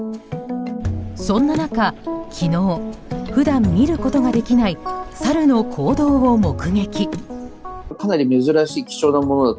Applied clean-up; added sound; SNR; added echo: none; none; none; none.